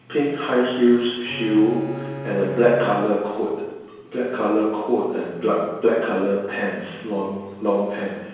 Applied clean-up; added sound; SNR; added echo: none; Bowed string instrument; 12 dB; reverberation time 1.0 s.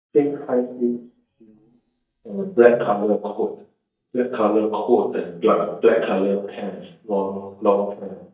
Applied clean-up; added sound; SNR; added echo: neural mask model DeepFilterNet 3.